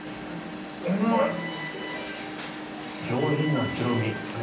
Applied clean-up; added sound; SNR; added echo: none; Alarm; 6 dB; reverberation time 0.6 s.